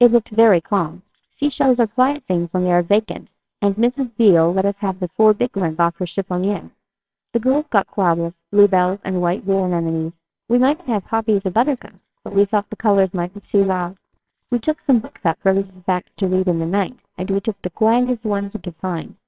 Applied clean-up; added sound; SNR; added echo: neural separator model SepFormer WHAMR!.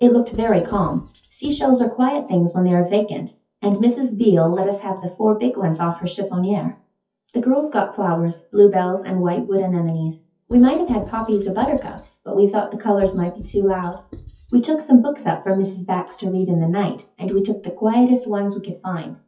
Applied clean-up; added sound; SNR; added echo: classical method WPE with log-MMSE.